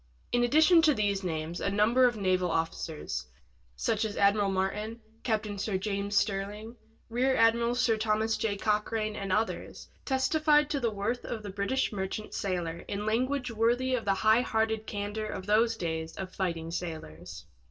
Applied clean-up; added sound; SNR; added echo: none; none; none; reverberation time 0.2 s.